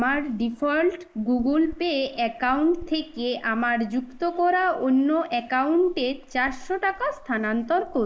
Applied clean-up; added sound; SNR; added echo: neural mask model Resemble Enhance denoiser.